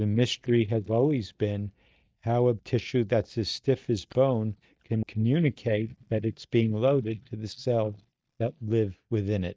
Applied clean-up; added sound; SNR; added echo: neural mask model DeepFilterNet 3.